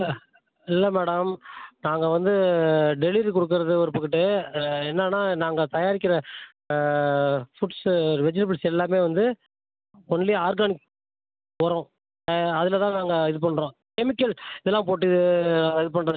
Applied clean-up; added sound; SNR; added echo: none; none; none; none.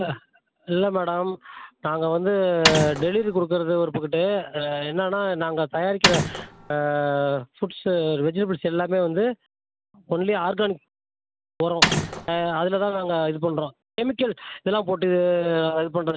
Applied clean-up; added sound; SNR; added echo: none; Mechanisms; -1 dB; none.